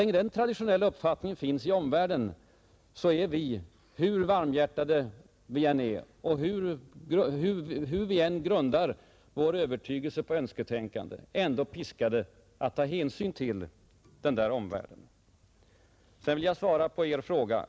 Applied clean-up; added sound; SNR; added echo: none; none; none; none.